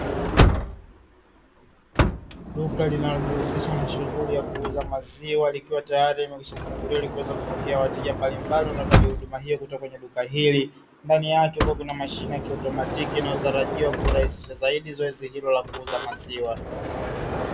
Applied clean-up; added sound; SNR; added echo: none; Sliding door / Motor vehicle (road); 0 dB; none.